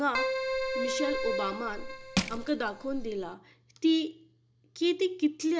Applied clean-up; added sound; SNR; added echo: none; Crushing + Keyboard (musical); 1 dB; none.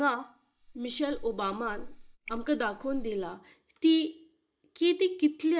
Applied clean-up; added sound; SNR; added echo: neural mask model Resemble Enhance denoiser.